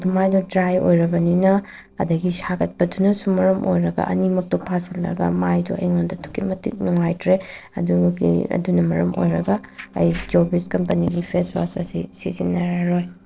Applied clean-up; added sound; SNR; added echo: neural separator model SepFormer DNS4.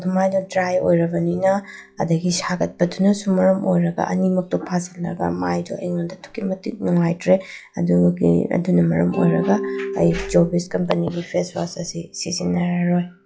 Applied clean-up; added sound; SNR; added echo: classical method log-MMSE.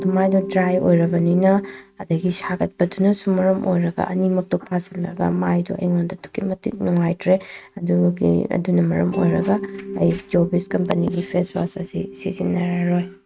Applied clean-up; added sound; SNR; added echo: neural mask model RNNoise.